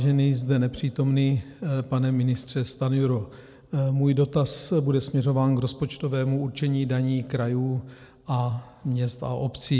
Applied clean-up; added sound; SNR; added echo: none; none; none; none.